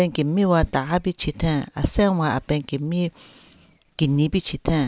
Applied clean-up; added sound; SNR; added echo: none; none; none; none.